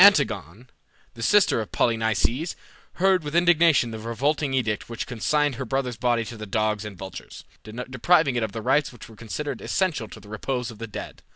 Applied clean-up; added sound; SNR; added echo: none; none; none; none.